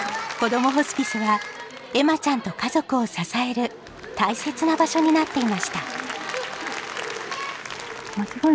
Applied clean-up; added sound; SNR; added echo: none; Applause / Crowd; 12 dB; none.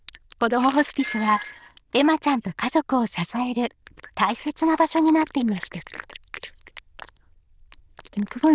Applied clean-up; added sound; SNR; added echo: neural diffusion model UNIVERSE++.